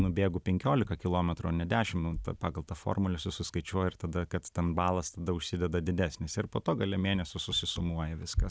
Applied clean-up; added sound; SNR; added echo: none; none; none; none.